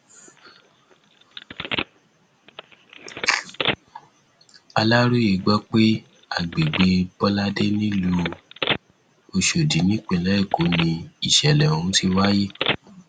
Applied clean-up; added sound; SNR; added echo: none; Telephone; 10 dB; none.